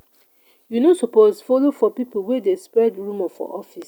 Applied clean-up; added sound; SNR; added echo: none; none; none; none.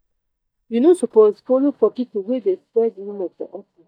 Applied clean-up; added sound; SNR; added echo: neural mask model DeepFilterNet 3.